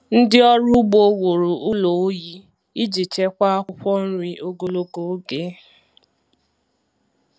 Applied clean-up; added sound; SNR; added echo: none; none; none; none.